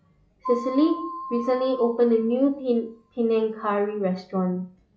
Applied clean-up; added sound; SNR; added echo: classical method log-MMSE.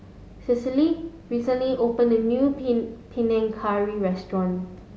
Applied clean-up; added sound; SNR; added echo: none; none; none; none.